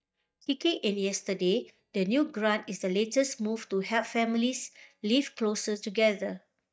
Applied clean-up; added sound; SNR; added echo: neural mask model DeepFilterNet 3.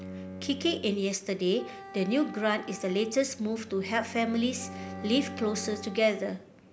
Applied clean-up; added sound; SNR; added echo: none; Wind instrument, woodwind instrument + Bowed string instrument; 14 dB; none.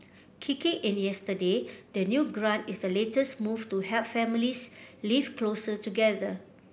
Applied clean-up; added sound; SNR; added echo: none; none; none; none.